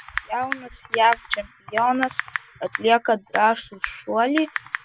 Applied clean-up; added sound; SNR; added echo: none; Typing; 9 dB; none.